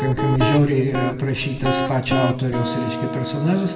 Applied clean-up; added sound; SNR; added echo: none; Guitar; 4 dB; reverberation time 1.0 s.